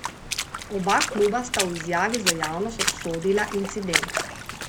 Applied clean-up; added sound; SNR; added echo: none; Water / Splash, splatter; 3 dB; none.